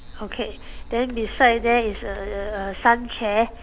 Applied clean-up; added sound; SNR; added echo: none; Printer; 12 dB; none.